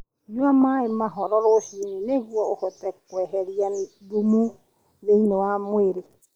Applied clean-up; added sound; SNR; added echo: neural mask model Resemble Enhance denoiser.